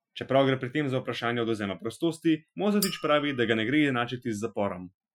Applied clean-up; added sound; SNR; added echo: classical method Wiener filter.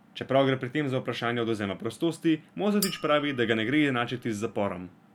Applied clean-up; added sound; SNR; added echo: none; Chink, clink; 14 dB; none.